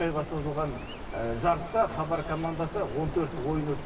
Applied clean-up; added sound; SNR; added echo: none; Bird; 8 dB; reverberation time 1.4 s.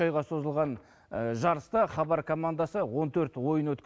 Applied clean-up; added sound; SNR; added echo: none; none; none; none.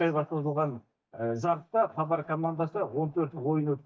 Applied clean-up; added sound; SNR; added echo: neural mask model DeepFilterNet 3.